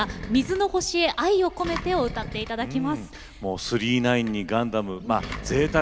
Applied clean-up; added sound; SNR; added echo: none; Engine; 12 dB; none.